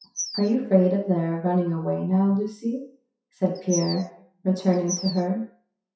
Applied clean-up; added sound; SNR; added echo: classical method WPE with log-MMSE.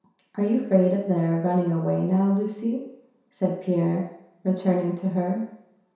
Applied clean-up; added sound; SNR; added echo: none; Bird vocalization, bird call, bird song; 11 dB; reverberation time 0.7 s.